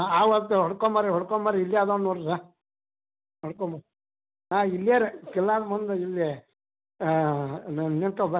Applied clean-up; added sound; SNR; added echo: none; none; none; none.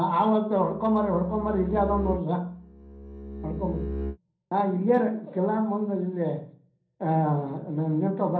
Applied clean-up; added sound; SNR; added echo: none; Bowed string instrument; 8 dB; reverberation time 0.6 s.